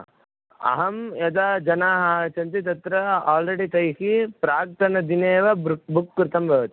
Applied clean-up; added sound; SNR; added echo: none; none; none; none.